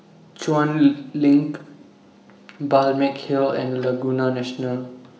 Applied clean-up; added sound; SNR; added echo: none; none; none; reverberation time 0.8 s.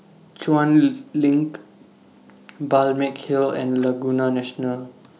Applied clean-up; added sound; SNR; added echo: none; none; none; none.